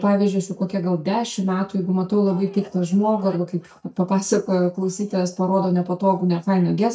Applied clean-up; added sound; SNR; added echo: neural mask model DeepFilterNet 3.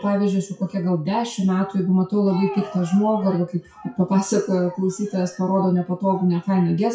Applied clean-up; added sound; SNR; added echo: classical method WPE with log-MMSE.